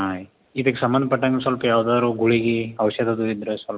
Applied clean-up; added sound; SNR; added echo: none; none; none; none.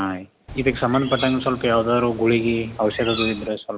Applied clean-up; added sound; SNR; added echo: none; Bird; 12 dB; none.